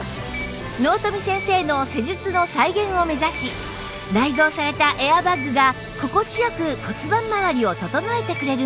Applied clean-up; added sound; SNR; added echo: none; none; none; none.